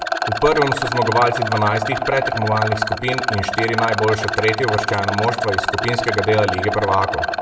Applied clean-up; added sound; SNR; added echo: none; Rattle; 1 dB; reverberation time 1.4 s.